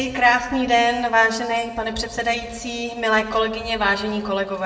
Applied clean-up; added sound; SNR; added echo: none; none; none; reverberation time 0.8 s.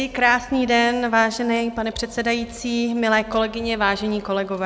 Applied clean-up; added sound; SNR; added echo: none; none; none; none.